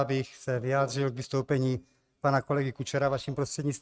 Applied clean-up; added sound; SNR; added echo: neural mask model RNNoise.